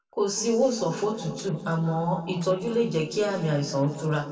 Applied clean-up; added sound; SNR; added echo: neural separator model SepFormer DNS4.